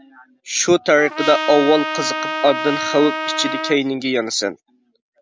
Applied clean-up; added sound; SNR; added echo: none; Trumpet; 5 dB; none.